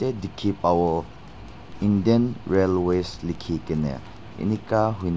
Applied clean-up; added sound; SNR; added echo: none; Zipper (clothing); 19 dB; none.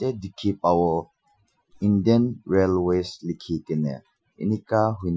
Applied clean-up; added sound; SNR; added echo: classical method Wiener filter.